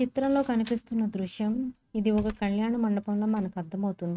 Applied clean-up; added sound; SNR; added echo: neural mask model RNNoise.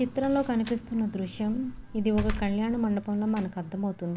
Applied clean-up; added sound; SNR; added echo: none; Slam; 11 dB; none.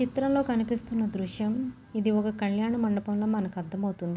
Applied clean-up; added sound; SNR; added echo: none; none; none; none.